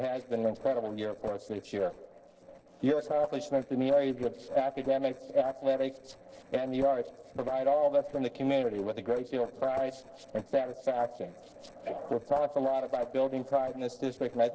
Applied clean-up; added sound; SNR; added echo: neural separator model SepFormer DNS4.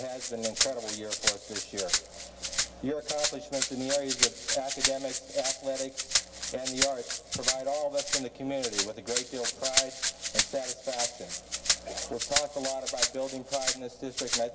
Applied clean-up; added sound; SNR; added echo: none; Rattle (instrument); -3 dB; reverberation time 1.8 s.